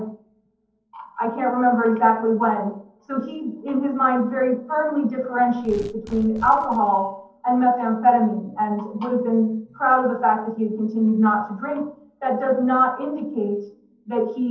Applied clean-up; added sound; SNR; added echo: neural separator model SepFormer DNS4.